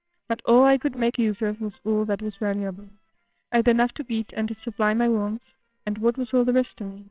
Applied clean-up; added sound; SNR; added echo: neural separator model SepFormer WHAMR!.